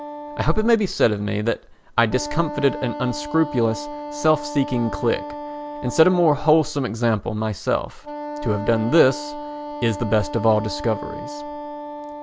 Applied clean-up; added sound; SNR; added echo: none; Wind instrument, woodwind instrument; 11 dB; none.